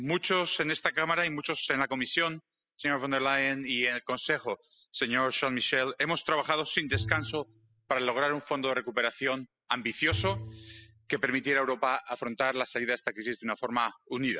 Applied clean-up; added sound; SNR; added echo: classical method spectral subtraction.